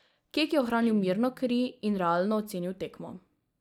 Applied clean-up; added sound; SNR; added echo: neural mask model DeepFilterNet 3.